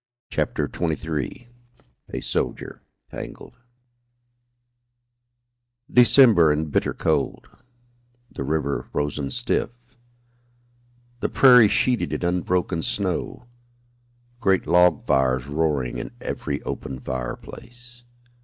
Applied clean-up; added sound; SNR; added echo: neural mask model DeepFilterNet 3.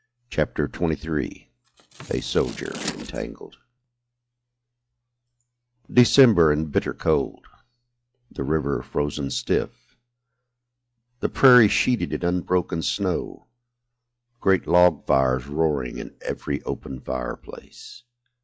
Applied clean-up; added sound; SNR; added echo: classical method log-MMSE.